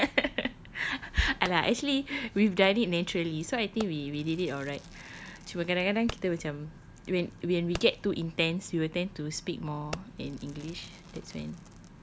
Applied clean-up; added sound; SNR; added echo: none; Fireworks; 19 dB; none.